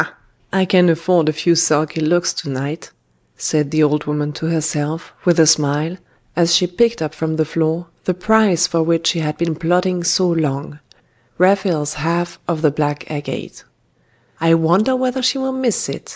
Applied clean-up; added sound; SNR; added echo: neural mask model Resemble Enhance denoiser.